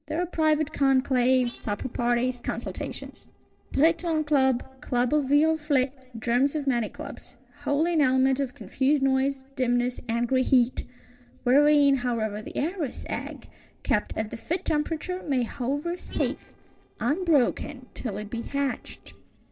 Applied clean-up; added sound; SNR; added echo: neural separator model SepFormer DNS4.